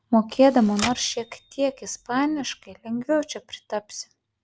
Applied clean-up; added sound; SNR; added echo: none; Typewriter; 14 dB; none.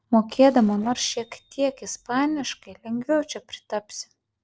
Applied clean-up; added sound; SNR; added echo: neural separator model SepFormer DNS4.